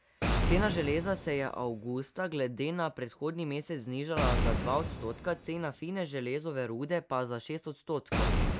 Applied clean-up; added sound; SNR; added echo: none; Boom; 0 dB; none.